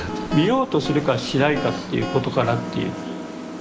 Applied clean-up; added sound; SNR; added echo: none; Guitar; 11 dB; none.